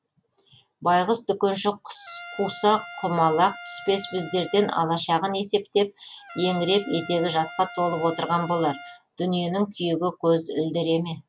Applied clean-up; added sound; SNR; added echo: none; Trumpet; 17 dB; none.